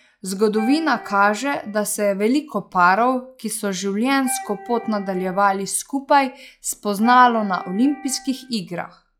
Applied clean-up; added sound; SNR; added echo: classical method log-MMSE.